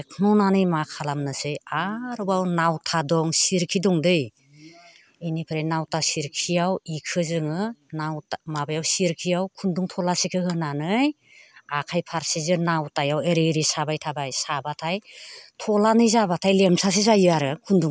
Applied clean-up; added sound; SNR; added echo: none; none; none; none.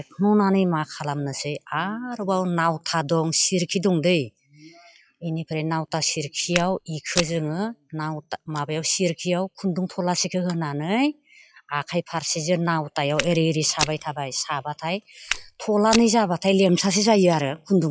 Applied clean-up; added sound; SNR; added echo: classical method log-MMSE.